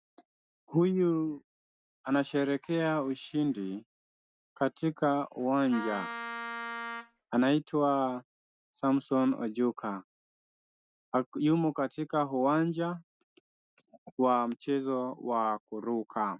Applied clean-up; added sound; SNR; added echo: neural mask model RNNoise.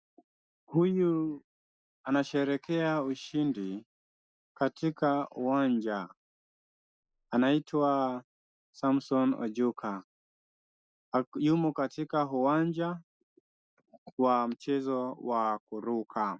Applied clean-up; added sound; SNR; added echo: neural mask model Resemble Enhance denoiser.